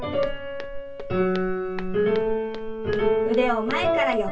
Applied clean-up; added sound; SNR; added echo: none; Walk, footsteps; 9 dB; reverberation time 0.1 s.